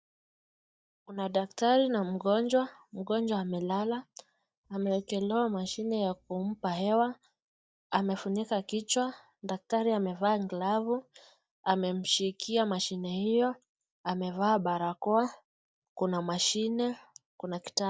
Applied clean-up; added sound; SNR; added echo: neural mask model DeepFilterNet 3.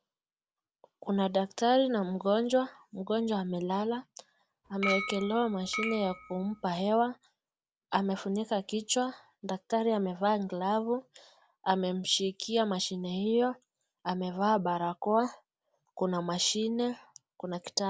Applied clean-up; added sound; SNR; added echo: none; Chink, clink; 6 dB; none.